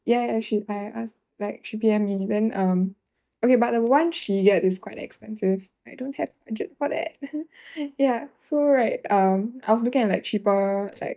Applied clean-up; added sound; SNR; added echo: neural mask model DeepFilterNet 3.